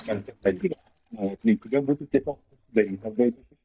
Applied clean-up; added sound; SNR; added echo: neural mask model DeepFilterNet 3.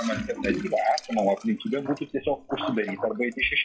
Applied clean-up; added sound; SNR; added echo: classical method WPE with log-MMSE.